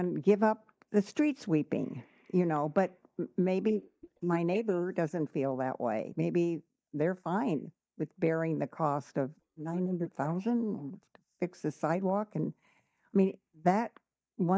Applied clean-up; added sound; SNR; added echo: neural mask model DeepFilterNet 3.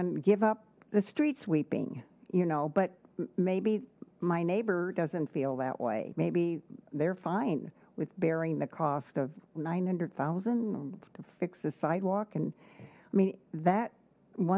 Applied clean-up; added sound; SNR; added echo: none; none; none; none.